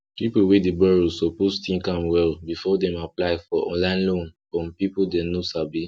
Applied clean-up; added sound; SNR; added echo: none; none; none; none.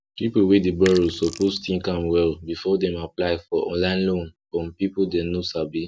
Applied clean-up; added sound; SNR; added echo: none; Sink (filling or washing); 15 dB; none.